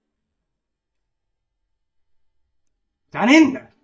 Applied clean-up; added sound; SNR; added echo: neural mask model DeepFilterNet 3.